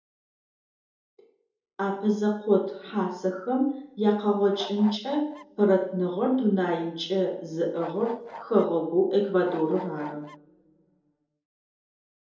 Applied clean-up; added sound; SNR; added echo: none; Bird / Fowl; 14 dB; reverberation time 2.7 s.